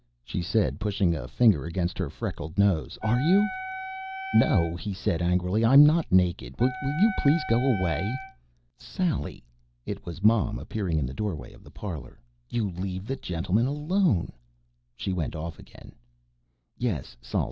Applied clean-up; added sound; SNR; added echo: none; Wind instrument, woodwind instrument; 10 dB; none.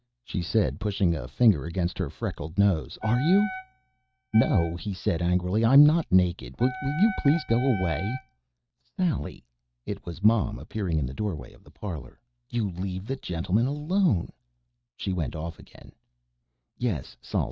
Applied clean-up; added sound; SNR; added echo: neural mask model RNNoise.